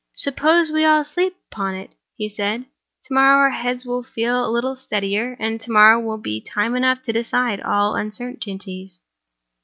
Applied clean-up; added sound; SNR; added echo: none; none; none; none.